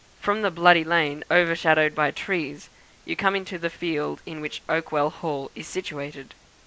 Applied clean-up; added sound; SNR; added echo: none; none; none; none.